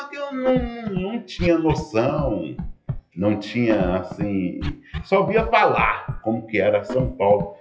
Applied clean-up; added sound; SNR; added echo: classical method WPE with log-MMSE.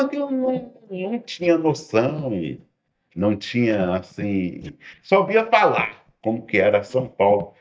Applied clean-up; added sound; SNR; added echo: neural mask model DeepFilterNet 3.